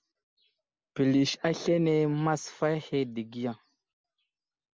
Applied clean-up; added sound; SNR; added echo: none; none; none; none.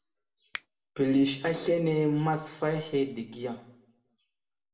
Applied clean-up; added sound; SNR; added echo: none; Finger snapping; 10 dB; reverberation time 0.6 s.